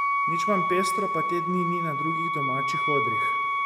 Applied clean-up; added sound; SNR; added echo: none; Wind instrument, woodwind instrument; -5 dB; none.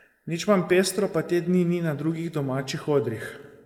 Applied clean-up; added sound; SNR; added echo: neural mask model Resemble Enhance denoiser.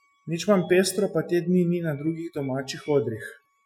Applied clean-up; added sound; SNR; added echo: classical method Wiener filter.